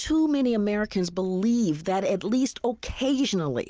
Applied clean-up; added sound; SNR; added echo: none; none; none; none.